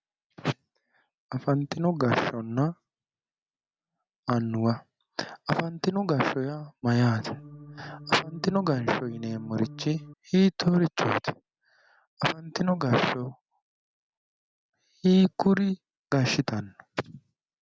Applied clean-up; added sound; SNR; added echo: none; Organ; 16 dB; none.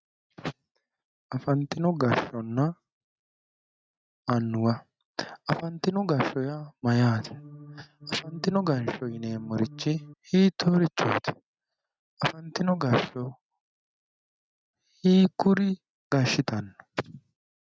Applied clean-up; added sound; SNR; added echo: neural mask model RNNoise.